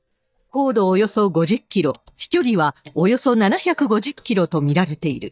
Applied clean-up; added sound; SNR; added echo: neural mask model DeepFilterNet 3.